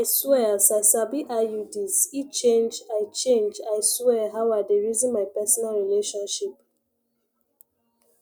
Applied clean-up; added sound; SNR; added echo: none; none; none; none.